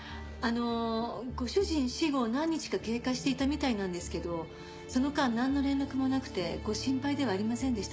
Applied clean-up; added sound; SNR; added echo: none; none; none; none.